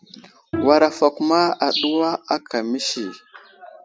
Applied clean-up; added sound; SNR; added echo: none; Bowed string instrument; 13 dB; none.